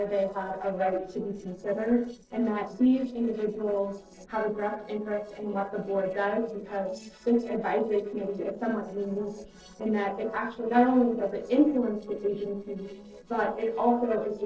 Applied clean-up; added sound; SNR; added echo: neural separator model SepFormer DNS4.